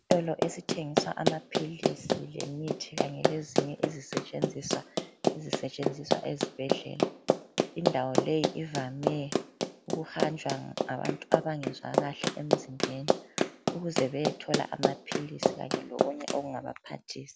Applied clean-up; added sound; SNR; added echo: none; Run; -4 dB; none.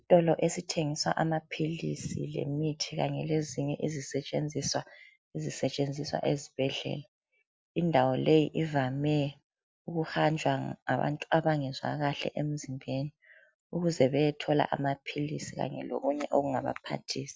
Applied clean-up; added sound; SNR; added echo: none; none; none; none.